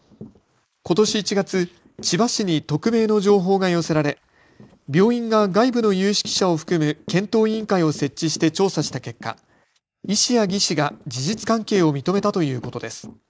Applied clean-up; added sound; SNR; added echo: neural mask model Resemble Enhance denoiser.